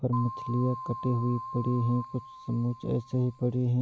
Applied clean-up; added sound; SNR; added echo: none; Keyboard (musical); 11 dB; none.